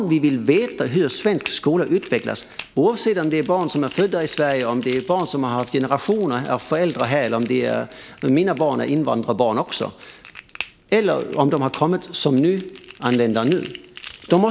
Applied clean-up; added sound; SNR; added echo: none; Crackle; 15 dB; none.